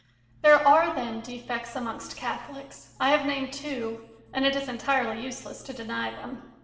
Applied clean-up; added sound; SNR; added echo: none; none; none; reverberation time 1.0 s.